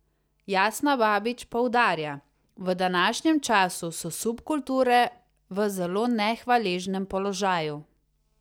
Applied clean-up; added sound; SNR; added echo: none; none; none; none.